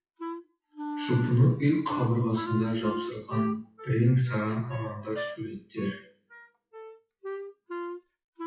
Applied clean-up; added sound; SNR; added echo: classical method WPE with log-MMSE.